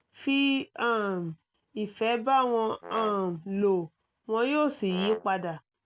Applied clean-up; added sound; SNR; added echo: none; Brass instrument; 13 dB; none.